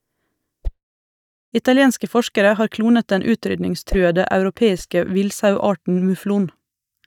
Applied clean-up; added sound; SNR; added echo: neural mask model DeepFilterNet 3.